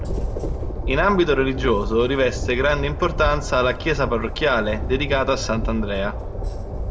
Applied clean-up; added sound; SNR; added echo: none; Train; 4 dB; reverberation time 0.3 s.